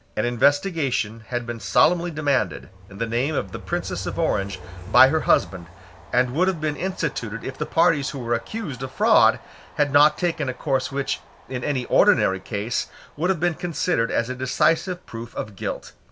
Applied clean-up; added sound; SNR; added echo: none; Train; 19 dB; none.